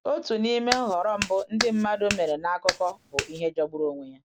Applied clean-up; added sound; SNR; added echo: none; Clapping; 5 dB; none.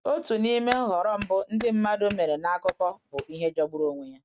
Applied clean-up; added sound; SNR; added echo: neural mask model RNNoise.